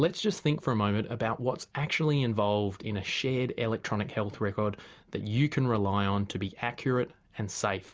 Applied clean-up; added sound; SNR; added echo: none; none; none; none.